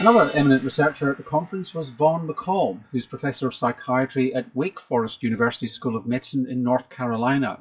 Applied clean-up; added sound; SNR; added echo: classical method WPE with log-MMSE.